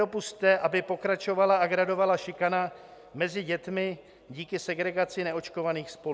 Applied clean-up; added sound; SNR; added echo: none; none; none; none.